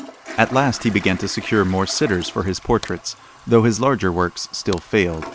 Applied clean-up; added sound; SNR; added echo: none; Toilet flush + Crack; 17 dB; none.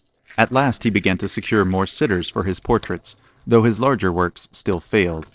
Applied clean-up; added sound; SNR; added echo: neural separator model SepFormer DNS4.